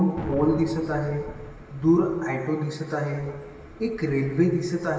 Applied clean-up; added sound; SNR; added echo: none; Explosion; 13 dB; reverberation time 1.4 s.